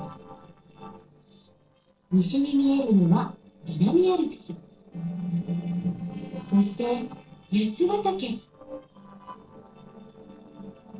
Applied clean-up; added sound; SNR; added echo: neural separator model SepFormer DNS4.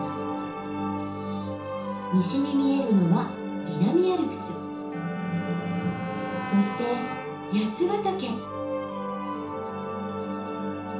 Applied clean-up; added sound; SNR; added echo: none; Wind instrument, woodwind instrument; 12 dB; reverberation time 0.7 s.